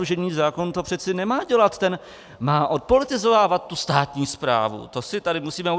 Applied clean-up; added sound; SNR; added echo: none; none; none; none.